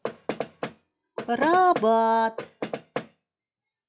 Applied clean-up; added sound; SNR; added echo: classical method log-MMSE.